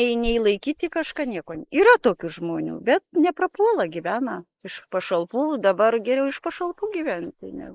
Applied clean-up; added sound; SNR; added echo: neural mask model Resemble Enhance denoiser.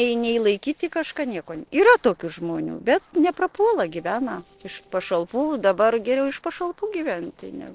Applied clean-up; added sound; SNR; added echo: neural separator model SepFormer DNS4.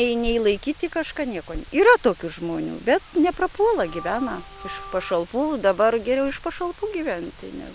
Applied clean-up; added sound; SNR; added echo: none; Wind + Organ; 16 dB; none.